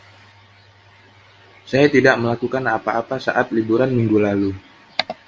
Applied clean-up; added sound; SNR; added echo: none; none; none; none.